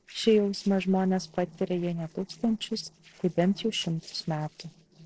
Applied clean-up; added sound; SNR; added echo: neural separator model SepFormer DNS4.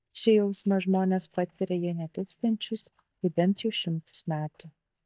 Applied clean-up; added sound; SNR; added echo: neural mask model DeepFilterNet 3.